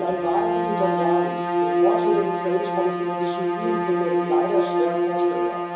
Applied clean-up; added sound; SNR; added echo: none; Bowed string instrument; -4 dB; reverberation time 2.8 s.